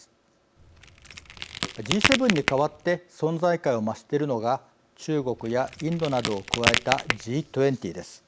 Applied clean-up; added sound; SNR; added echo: none; Crack; 2 dB; none.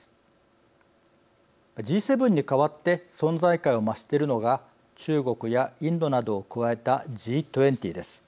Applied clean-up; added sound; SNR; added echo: none; none; none; none.